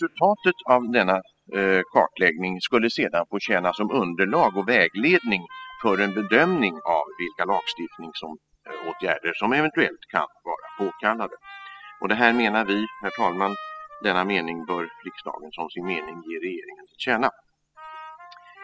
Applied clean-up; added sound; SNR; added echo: classical method spectral subtraction.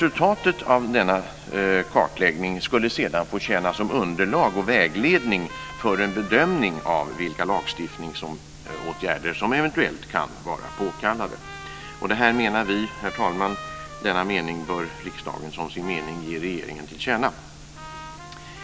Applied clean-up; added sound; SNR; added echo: none; Trumpet; 17 dB; none.